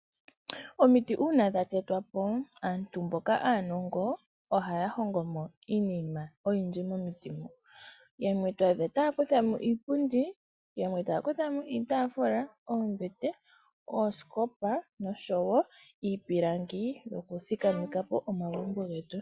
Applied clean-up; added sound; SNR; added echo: none; Bowed string instrument; 16 dB; none.